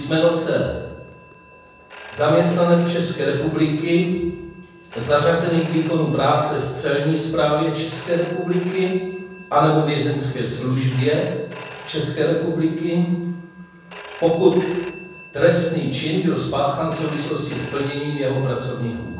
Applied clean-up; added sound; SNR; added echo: none; Telephone; 13 dB; reverberation time 1.1 s.